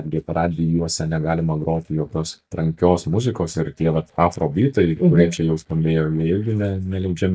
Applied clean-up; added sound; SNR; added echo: neural mask model DeepFilterNet 3.